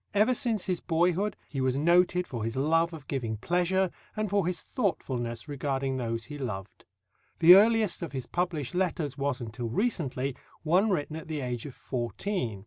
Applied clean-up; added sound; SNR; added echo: none; none; none; none.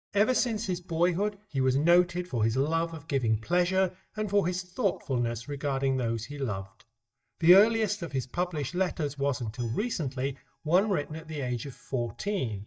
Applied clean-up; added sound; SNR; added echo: neural mask model DeepFilterNet 3.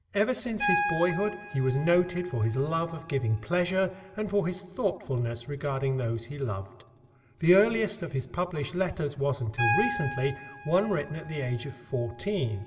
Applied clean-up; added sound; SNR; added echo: none; Piano; 9 dB; reverberation time 2.1 s.